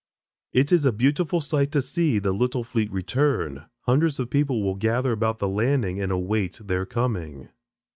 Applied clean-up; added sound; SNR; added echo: none; none; none; none.